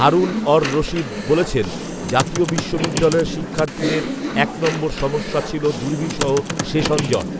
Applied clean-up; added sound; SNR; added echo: none; Computer keyboard; 5 dB; none.